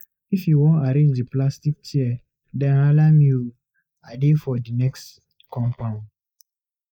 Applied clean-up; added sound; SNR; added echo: neural mask model Resemble Enhance denoiser.